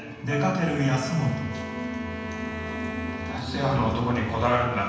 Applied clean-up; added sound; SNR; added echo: none; Wind instrument, woodwind instrument; 11 dB; reverberation time 1.1 s.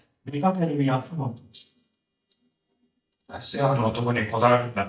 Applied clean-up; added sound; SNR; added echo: neural mask model DeepFilterNet 3.